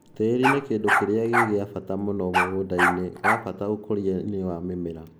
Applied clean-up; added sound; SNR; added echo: none; Bark; 0 dB; none.